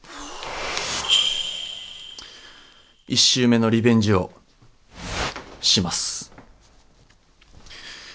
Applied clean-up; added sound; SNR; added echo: none; none; none; none.